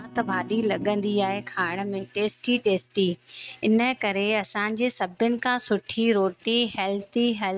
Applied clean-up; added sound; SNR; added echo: neural mask model RNNoise.